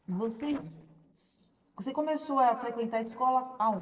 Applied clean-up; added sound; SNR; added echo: neural separator model SepFormer DNS4.